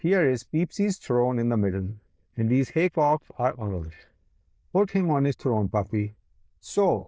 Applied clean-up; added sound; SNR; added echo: neural diffusion model UNIVERSE++.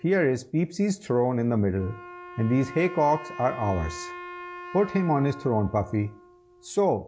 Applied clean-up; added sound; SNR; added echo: none; Wind instrument, woodwind instrument; 17 dB; none.